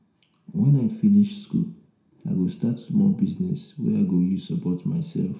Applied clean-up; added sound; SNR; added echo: none; none; none; reverberation time 0.5 s.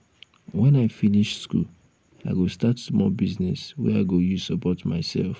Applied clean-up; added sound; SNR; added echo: none; none; none; none.